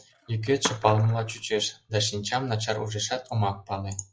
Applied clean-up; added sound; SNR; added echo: classical method log-MMSE.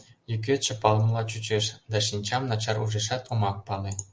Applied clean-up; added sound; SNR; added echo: none; none; none; none.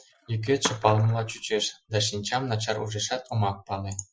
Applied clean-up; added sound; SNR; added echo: classical method Wiener filter.